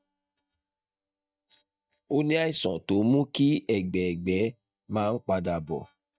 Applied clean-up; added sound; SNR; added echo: neural mask model DeepFilterNet 3.